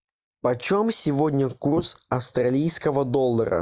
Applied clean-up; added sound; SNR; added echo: neural mask model Resemble Enhance denoiser.